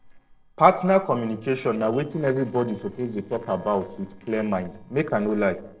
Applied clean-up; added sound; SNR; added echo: neural separator model SepFormer DNS4.